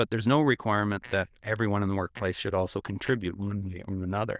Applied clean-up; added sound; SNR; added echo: neural diffusion model UNIVERSE++.